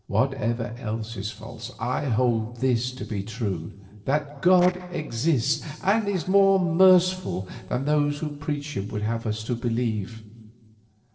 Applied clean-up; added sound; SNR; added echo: neural separator model SepFormer DNS4.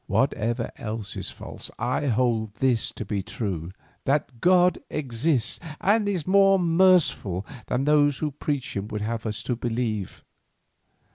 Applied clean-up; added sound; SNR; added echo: none; none; none; none.